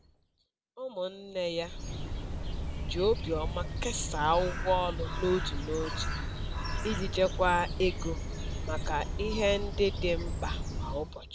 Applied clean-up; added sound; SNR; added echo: none; Bird; 2 dB; none.